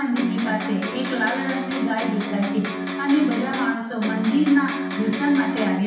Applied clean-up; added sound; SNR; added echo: none; Electric guitar; 5 dB; reverberation time 0.9 s.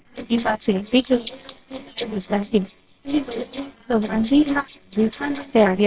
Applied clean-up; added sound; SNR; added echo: neural separator model SepFormer WHAMR!.